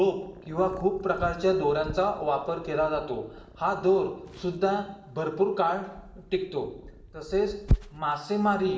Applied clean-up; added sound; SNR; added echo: none; Purr; 10 dB; reverberation time 0.8 s.